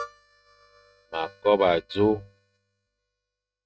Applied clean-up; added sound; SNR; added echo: neural mask model RNNoise.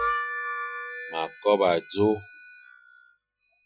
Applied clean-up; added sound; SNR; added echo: classical method Wiener filter.